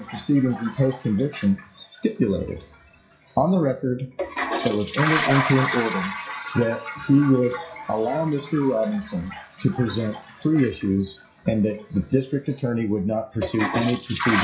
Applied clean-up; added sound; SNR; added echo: classical method WPE with log-MMSE.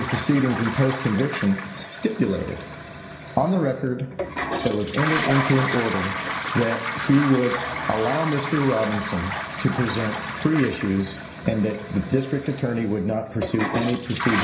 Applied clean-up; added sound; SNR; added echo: none; Toilet flush; 6 dB; reverberation time 0.5 s.